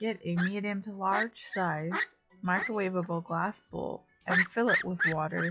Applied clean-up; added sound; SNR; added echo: classical method log-MMSE.